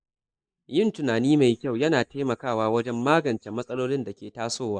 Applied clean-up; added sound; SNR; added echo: neural mask model Resemble Enhance denoiser.